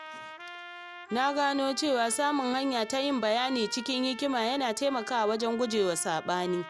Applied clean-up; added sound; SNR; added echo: none; Trumpet; 15 dB; none.